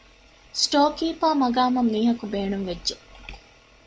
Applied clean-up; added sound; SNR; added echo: none; none; none; none.